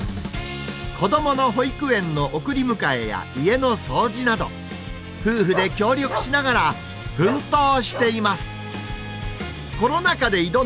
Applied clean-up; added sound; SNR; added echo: none; Bark; 10 dB; none.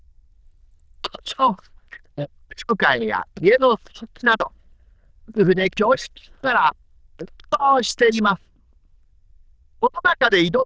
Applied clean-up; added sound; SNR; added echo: neural diffusion model UNIVERSE++.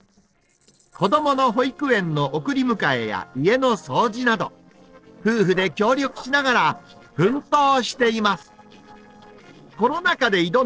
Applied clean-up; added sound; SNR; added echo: neural separator model SepFormer DNS4.